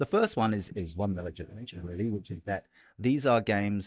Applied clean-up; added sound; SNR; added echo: neural mask model DeepFilterNet 3.